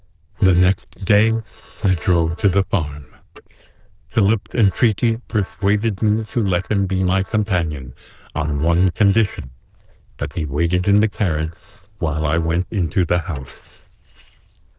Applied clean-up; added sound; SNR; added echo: neural diffusion model UNIVERSE++.